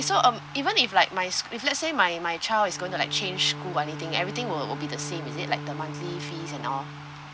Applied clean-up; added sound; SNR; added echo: none; Bowed string instrument; 11 dB; none.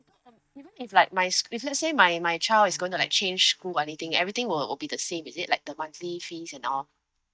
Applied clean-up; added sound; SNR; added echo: neural mask model DeepFilterNet 3.